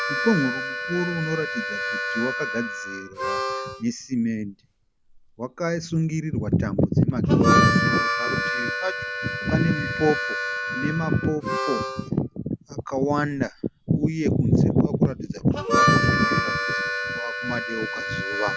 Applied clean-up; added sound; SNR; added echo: none; Harmonica; 3 dB; none.